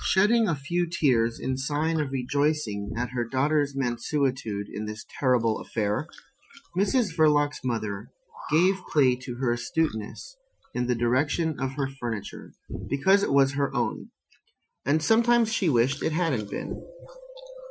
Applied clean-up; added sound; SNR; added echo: classical method Wiener filter.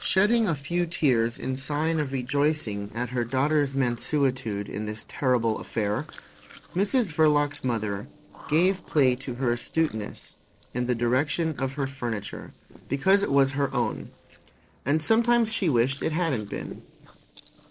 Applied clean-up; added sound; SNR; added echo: neural separator model SepFormer DNS4.